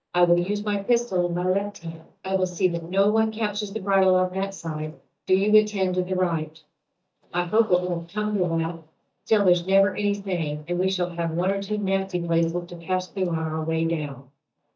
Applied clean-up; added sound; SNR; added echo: neural mask model DeepFilterNet 3.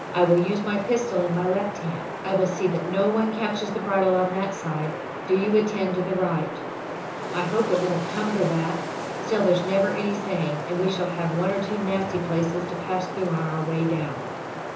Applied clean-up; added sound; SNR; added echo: none; Wind; 7 dB; reverberation time 0.7 s.